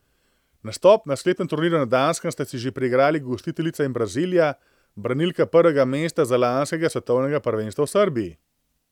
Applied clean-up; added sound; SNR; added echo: none; none; none; none.